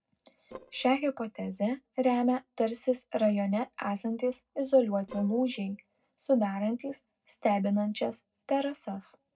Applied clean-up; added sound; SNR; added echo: neural separator model SepFormer DNS4.